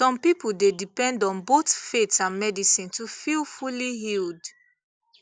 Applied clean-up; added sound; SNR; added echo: none; none; none; none.